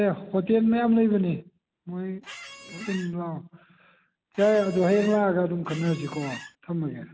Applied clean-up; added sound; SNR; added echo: none; Squeak; 15 dB; none.